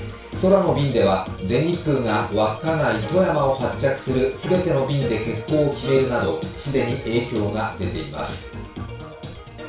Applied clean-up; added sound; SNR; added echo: none; none; none; reverberation time 0.3 s.